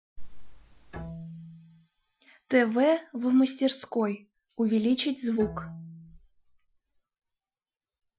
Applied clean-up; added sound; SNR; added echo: classical method Wiener filter.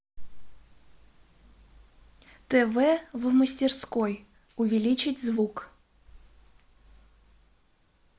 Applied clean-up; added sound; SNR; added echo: none; none; none; none.